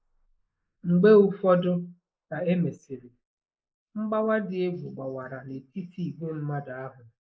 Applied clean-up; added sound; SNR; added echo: neural mask model Resemble Enhance denoiser.